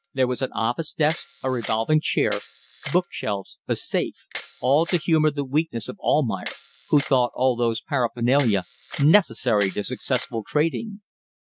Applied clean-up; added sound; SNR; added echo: none; Camera; 15 dB; none.